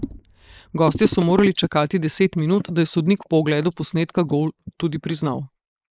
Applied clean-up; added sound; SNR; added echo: neural mask model Resemble Enhance denoiser.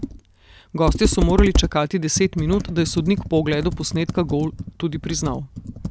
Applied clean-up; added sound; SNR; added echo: none; Computer keyboard; 4 dB; none.